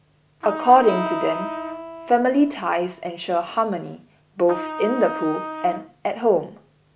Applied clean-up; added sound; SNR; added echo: none; Trumpet + Acoustic guitar; 9 dB; none.